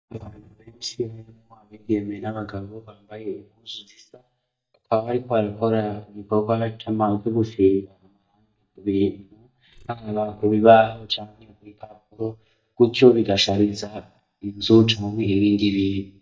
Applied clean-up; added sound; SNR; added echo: neural mask model DeepFilterNet 3.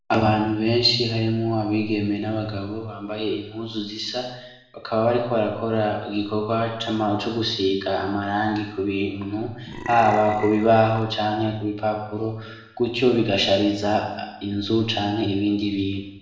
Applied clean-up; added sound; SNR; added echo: none; Burping, eructation; 12 dB; reverberation time 0.9 s.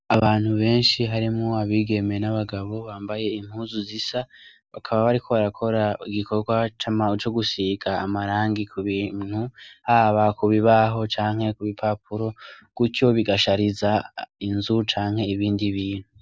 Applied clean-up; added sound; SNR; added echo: none; none; none; none.